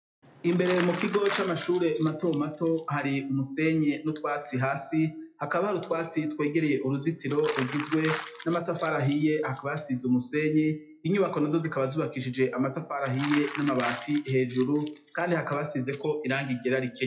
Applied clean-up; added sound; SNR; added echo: classical method WPE with log-MMSE.